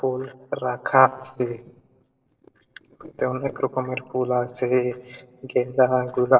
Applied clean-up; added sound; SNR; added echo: neural separator model SepFormer DNS4.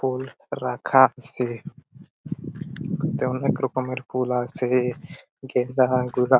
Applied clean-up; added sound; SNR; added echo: none; none; none; none.